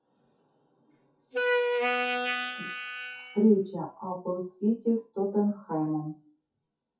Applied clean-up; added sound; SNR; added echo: classical method WPE with log-MMSE.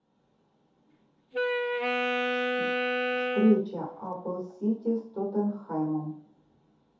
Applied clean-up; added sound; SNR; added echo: none; Wind instrument, woodwind instrument; -2 dB; reverberation time 0.5 s.